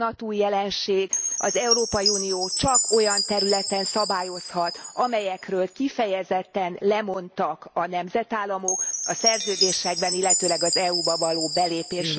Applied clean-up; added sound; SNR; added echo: none; Chime; 3 dB; none.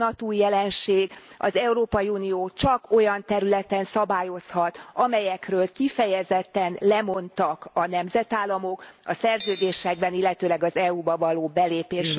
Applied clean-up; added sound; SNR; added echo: none; none; none; none.